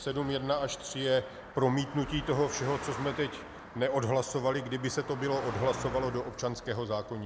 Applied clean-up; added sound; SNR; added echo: none; Car passing by; 12 dB; none.